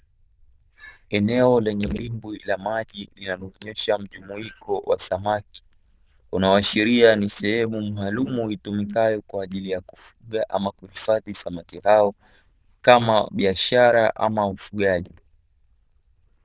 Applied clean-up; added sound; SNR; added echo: neural diffusion model UNIVERSE++.